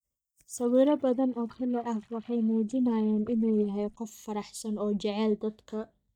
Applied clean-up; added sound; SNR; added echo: neural mask model DeepFilterNet 3.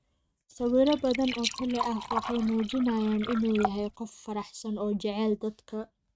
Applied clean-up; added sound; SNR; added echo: neural mask model RNNoise.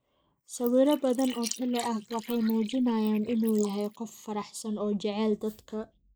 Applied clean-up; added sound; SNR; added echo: neural mask model Resemble Enhance denoiser.